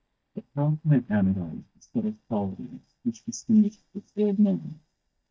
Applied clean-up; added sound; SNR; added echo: neural mask model DeepFilterNet 3.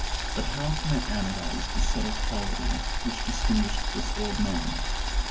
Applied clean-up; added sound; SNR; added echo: none; Boiling; -5 dB; reverberation time 0.3 s.